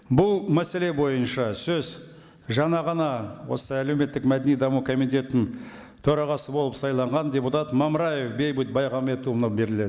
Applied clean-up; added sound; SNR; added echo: none; none; none; none.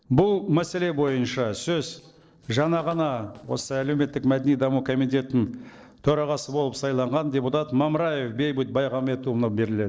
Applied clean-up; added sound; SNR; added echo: neural separator model SepFormer DNS4.